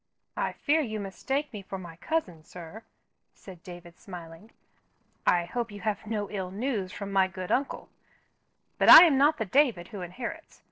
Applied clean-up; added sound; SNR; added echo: neural separator model SepFormer DNS4.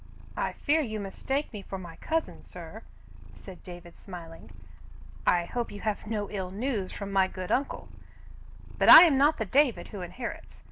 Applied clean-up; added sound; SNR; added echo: none; Purr; 12 dB; none.